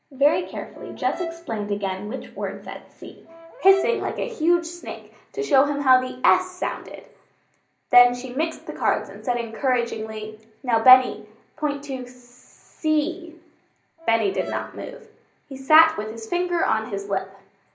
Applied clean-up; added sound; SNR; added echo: none; Brass instrument; 15 dB; reverberation time 0.5 s.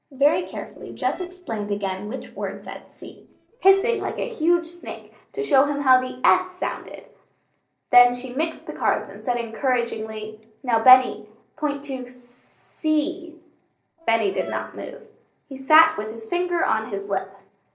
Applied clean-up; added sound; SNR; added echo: neural separator model SepFormer DNS4.